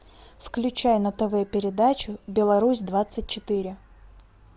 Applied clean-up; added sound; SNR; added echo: none; none; none; none.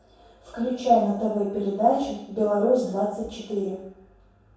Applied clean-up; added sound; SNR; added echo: none; none; none; reverberation time 0.7 s.